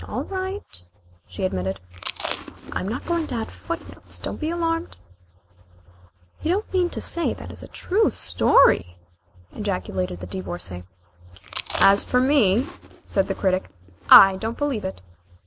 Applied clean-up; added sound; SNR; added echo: none; Chewing, mastication; 11 dB; none.